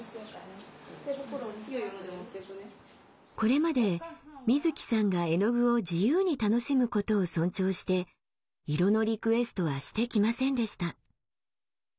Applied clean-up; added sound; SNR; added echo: none; none; none; none.